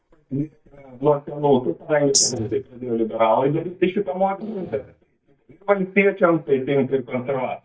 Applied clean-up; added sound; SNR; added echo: neural mask model DeepFilterNet 3.